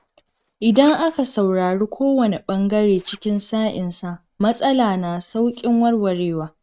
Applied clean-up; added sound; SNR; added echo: neural mask model RNNoise.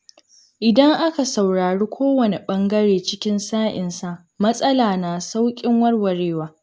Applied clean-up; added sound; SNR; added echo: none; none; none; none.